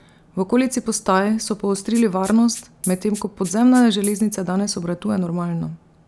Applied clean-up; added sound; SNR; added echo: none; Rattle (instrument); 14 dB; none.